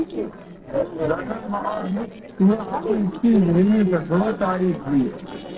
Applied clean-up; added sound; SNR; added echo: neural separator model SepFormer DNS4.